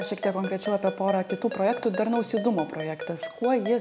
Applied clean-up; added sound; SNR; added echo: none; Ringtone; 11 dB; none.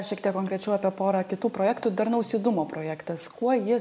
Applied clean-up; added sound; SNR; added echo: none; none; none; none.